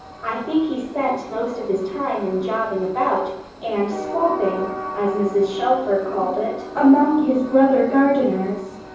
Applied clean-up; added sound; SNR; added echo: none; Train; 13 dB; reverberation time 0.9 s.